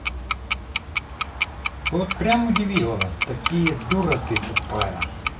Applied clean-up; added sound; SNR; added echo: none; Tick-tock; 3 dB; none.